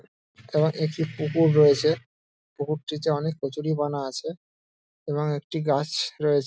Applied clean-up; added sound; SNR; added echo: none; none; none; none.